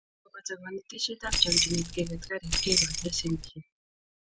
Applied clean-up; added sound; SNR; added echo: none; Keys jangling; -4 dB; none.